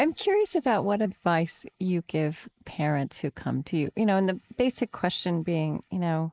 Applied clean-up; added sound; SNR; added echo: neural mask model Resemble Enhance denoiser.